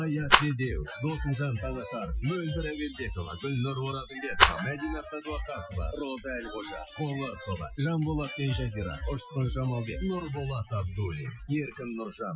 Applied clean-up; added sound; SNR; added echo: classical method Wiener filter.